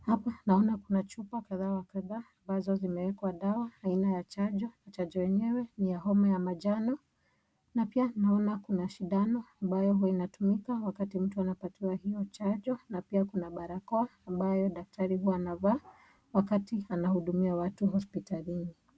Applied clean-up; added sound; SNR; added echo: none; none; none; none.